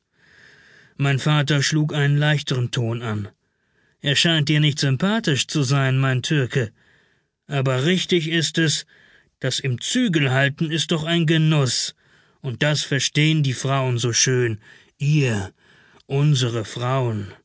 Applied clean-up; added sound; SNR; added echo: none; none; none; none.